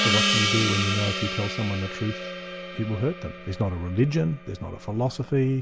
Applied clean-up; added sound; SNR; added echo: none; Gong; 2 dB; none.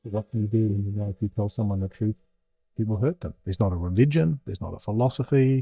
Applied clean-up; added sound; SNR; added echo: neural mask model DeepFilterNet 3.